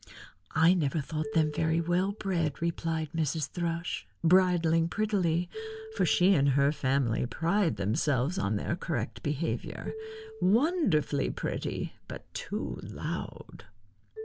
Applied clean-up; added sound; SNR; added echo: none; Marimba, xylophone; 19 dB; none.